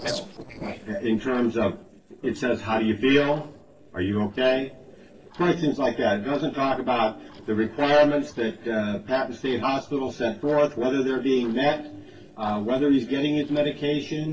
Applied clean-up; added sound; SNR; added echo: neural separator model SepFormer DNS4.